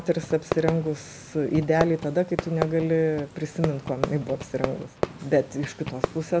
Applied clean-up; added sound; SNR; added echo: none; Fireworks; 7 dB; none.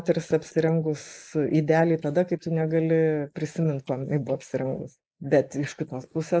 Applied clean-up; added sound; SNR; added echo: neural mask model Resemble Enhance denoiser.